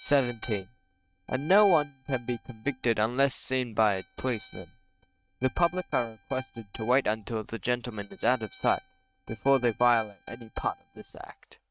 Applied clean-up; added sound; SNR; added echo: neural mask model RNNoise.